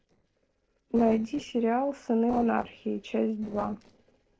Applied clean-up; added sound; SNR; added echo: neural separator model SepFormer DNS4.